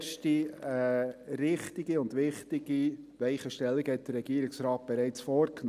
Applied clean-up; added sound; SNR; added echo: none; none; none; none.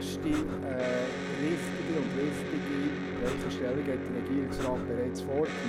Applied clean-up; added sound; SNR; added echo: none; Breathing + Electric guitar; 1 dB; none.